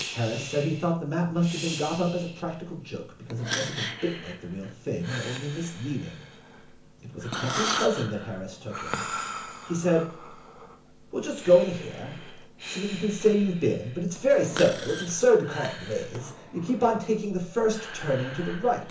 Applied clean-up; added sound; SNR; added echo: none; Breathing; 10 dB; reverberation time 0.7 s.